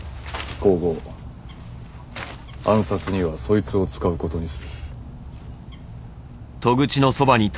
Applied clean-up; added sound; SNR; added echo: none; Bird; 12 dB; none.